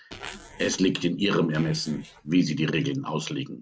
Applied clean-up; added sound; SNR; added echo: neural mask model RNNoise.